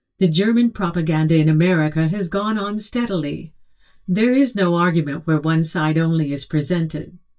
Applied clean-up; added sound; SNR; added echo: neural mask model DeepFilterNet 3.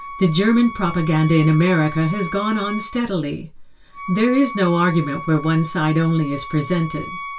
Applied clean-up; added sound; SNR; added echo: none; Wind instrument, woodwind instrument; 13 dB; reverberation time 0.2 s.